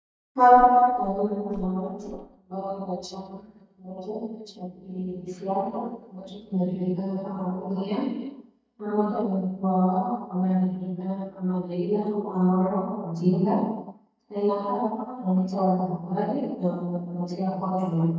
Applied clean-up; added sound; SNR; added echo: neural mask model DeepFilterNet 3.